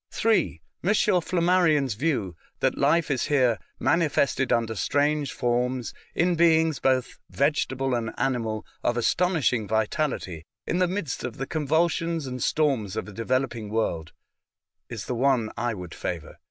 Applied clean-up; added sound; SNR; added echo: none; none; none; none.